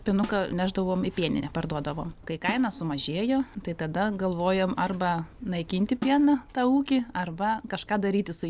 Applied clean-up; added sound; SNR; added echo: none; Snare drum; 17 dB; none.